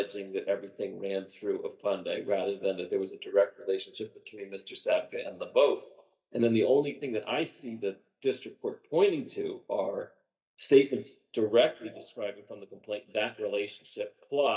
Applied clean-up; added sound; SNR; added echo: neural mask model DeepFilterNet 3.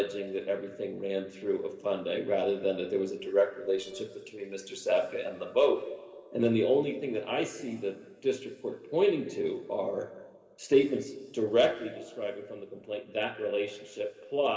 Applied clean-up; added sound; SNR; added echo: neural separator model SepFormer DNS4.